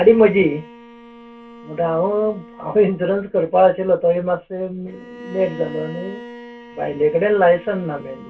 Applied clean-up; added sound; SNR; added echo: none; Bowed string instrument; 19 dB; reverberation time 0.2 s.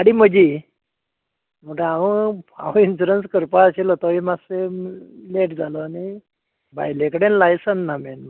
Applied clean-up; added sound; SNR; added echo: none; none; none; none.